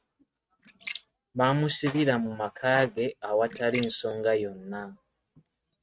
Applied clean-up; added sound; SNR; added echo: neural mask model RNNoise.